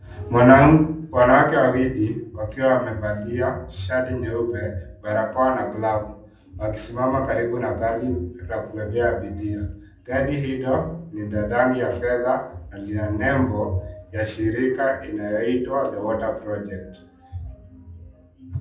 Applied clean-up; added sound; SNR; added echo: none; none; none; reverberation time 0.6 s.